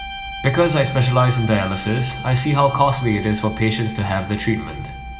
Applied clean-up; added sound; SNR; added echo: none; Guitar; 13 dB; reverberation time 2.4 s.